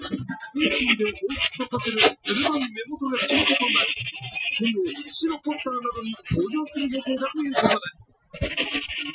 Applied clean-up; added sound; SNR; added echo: classical method Wiener filter.